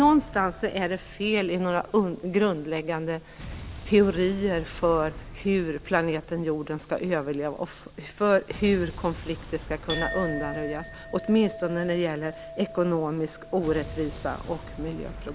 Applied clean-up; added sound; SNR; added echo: none; Explosion + Chink, clink; 13 dB; none.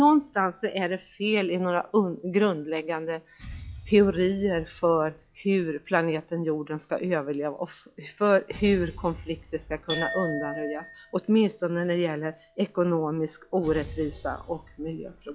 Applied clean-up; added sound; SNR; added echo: classical method log-MMSE.